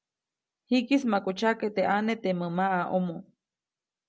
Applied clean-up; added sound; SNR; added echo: none; none; none; none.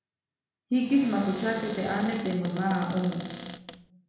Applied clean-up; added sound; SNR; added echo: none; Cupboard open or close; 11 dB; reverberation time 1.0 s.